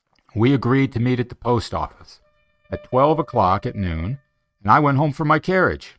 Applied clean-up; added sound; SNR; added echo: neural mask model RNNoise.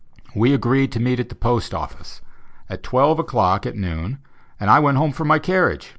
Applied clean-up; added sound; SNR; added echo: neural mask model Resemble Enhance denoiser.